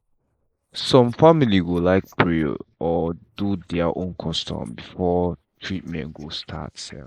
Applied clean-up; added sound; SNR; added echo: neural mask model Resemble Enhance denoiser.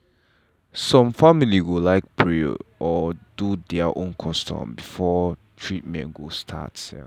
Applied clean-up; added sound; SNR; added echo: none; none; none; none.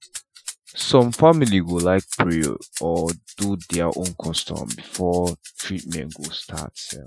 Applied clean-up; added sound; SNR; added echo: classical method Wiener filter.